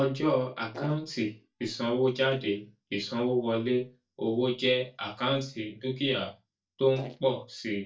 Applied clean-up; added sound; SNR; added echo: neural mask model DeepFilterNet 3.